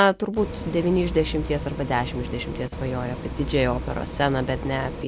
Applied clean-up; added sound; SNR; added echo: none; Bus; 7 dB; none.